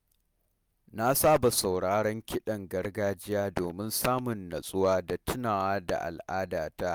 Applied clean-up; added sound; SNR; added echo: none; none; none; none.